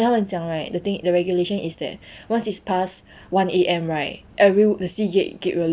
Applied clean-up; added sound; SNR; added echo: none; none; none; none.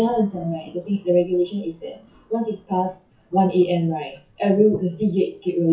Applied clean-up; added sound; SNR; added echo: classical method WPE with log-MMSE.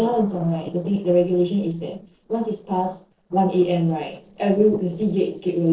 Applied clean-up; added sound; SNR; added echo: neural separator model SepFormer DNS4.